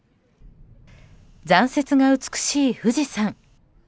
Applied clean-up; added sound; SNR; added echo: none; none; none; none.